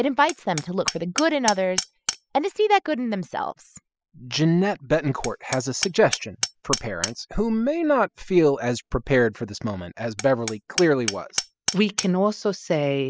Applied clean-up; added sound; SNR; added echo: classical method spectral subtraction.